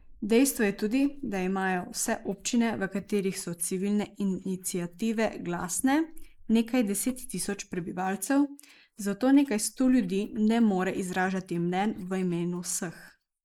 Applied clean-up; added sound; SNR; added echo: neural mask model Resemble Enhance denoiser.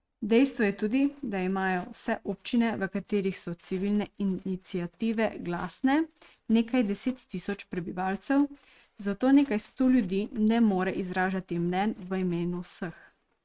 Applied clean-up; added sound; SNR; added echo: neural mask model RNNoise.